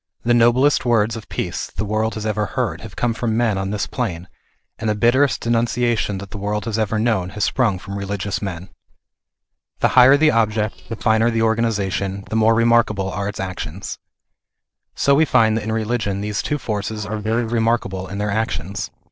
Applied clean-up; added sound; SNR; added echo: neural separator model SepFormer DNS4.